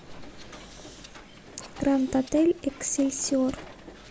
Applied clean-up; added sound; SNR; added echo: none; Hiss; 18 dB; none.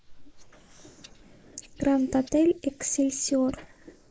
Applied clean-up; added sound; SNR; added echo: neural mask model Resemble Enhance denoiser.